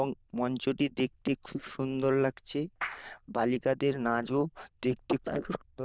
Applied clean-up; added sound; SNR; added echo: neural diffusion model UNIVERSE++.